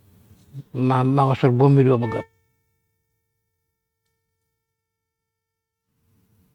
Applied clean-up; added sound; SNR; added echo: neural mask model RNNoise.